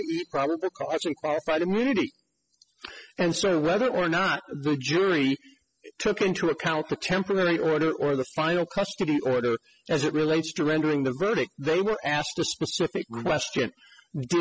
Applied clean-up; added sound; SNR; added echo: classical method spectral subtraction.